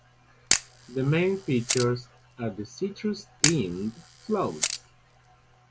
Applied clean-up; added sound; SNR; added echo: none; Camera; 3 dB; none.